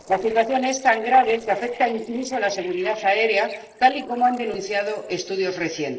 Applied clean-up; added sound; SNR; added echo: neural separator model SepFormer DNS4.